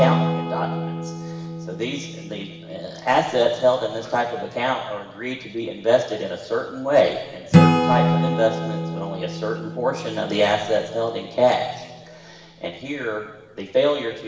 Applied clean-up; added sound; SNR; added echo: none; Acoustic guitar / Strum; 2 dB; reverberation time 1.3 s.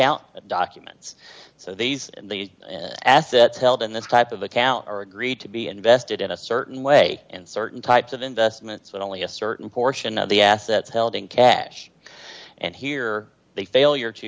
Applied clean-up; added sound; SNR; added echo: none; none; none; none.